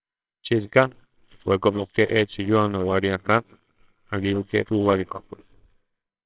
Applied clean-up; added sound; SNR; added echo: neural separator model SepFormer WHAMR!.